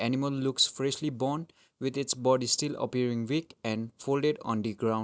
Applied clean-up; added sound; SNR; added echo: none; none; none; none.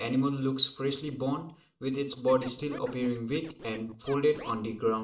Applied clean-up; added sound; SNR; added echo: neural separator model SepFormer DNS4.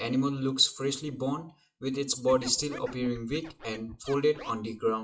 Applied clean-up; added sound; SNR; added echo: classical method WPE with log-MMSE.